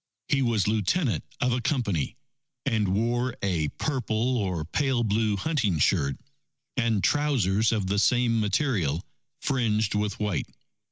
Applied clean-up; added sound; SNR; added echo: none; none; none; none.